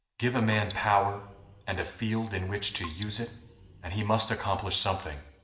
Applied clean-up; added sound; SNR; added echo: none; Raindrop; 19 dB; reverberation time 0.8 s.